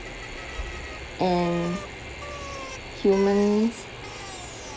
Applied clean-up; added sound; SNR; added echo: none; Bicycle + Train; 12 dB; none.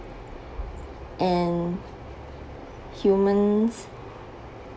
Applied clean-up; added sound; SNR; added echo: none; none; none; none.